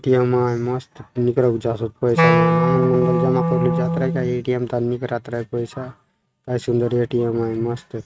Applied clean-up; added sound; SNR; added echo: neural mask model RNNoise.